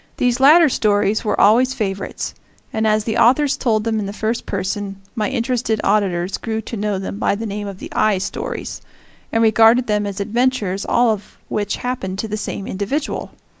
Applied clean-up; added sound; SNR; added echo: none; none; none; none.